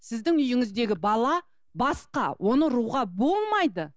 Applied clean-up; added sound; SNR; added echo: none; none; none; none.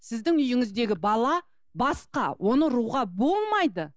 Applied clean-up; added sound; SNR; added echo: neural mask model Resemble Enhance denoiser.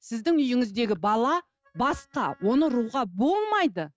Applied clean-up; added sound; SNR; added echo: neural mask model RNNoise.